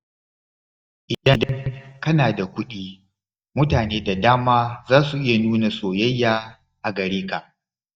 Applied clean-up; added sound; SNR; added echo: neural mask model DeepFilterNet 3.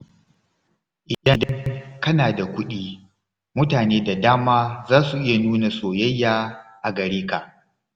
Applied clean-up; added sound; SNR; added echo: none; none; none; none.